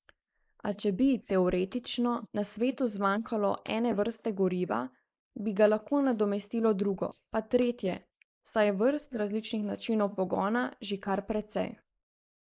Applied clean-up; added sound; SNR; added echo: neural mask model Resemble Enhance denoiser.